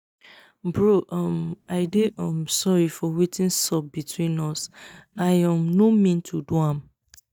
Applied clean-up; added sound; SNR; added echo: neural mask model DeepFilterNet 3.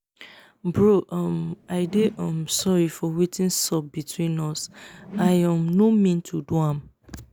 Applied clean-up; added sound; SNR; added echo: none; Whoosh, swoosh, swish; 10 dB; none.